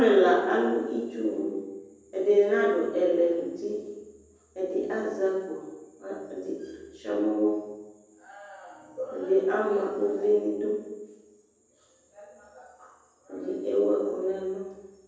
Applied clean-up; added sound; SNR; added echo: none; none; none; reverberation time 1.1 s.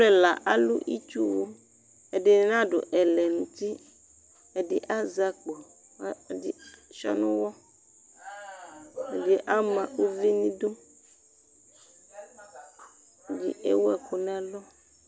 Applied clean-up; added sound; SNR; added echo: none; none; none; none.